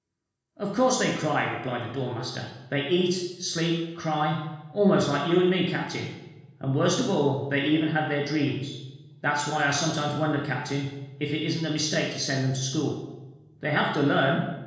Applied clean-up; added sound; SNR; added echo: none; none; none; reverberation time 1.1 s.